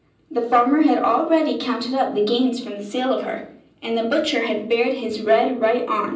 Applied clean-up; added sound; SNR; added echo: none; none; none; reverberation time 0.6 s.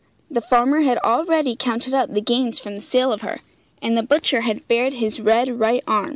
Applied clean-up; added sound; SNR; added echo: none; none; none; none.